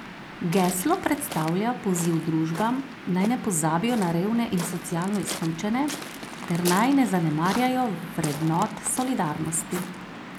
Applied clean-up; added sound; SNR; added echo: none; Waves, surf; 11 dB; none.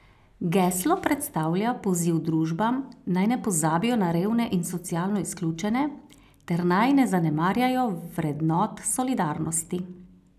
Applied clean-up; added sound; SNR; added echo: none; none; none; none.